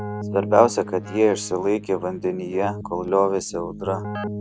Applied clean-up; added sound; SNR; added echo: neural mask model RNNoise.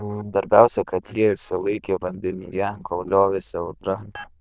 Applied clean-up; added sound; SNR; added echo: neural diffusion model UNIVERSE++.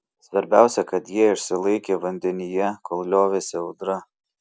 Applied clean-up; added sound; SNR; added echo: none; none; none; none.